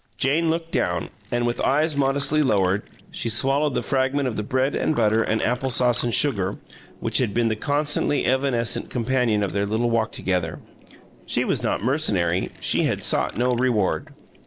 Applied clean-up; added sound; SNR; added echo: neural separator model SepFormer DNS4.